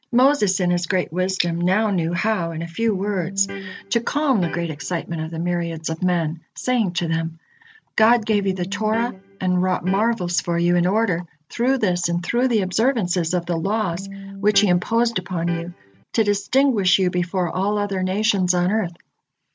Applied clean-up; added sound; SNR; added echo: none; Electric guitar; 13 dB; none.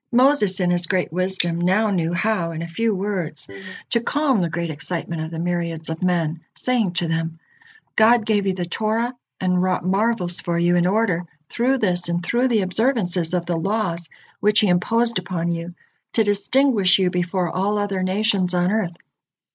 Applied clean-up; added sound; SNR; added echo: neural mask model Resemble Enhance denoiser.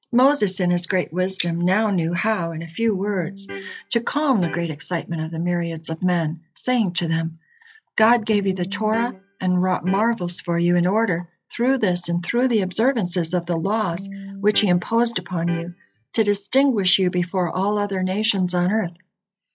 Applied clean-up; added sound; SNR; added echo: classical method log-MMSE.